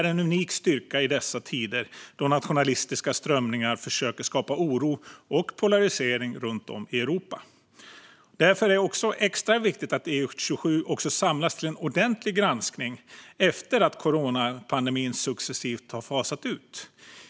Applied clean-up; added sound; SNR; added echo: none; none; none; none.